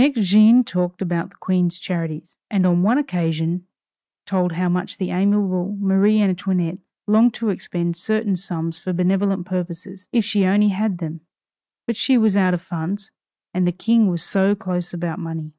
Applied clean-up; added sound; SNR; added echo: none; none; none; none.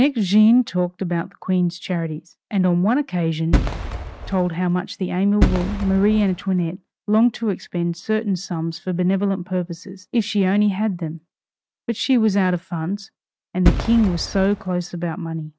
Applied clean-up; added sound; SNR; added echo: none; Fireworks; 3 dB; none.